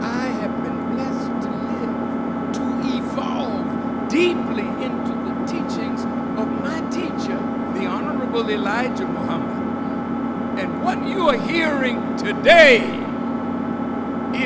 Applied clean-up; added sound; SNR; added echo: none; Engine; 0 dB; none.